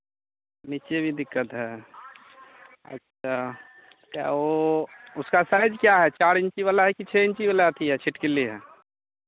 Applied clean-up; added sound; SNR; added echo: none; none; none; none.